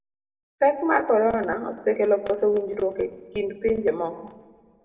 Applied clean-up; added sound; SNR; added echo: none; none; none; reverberation time 1.1 s.